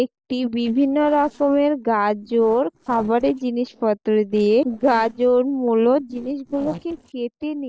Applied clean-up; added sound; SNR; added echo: neural separator model SepFormer DNS4.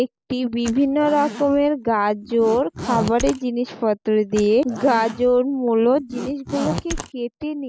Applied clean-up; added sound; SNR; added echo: none; Zipper (clothing); 12 dB; none.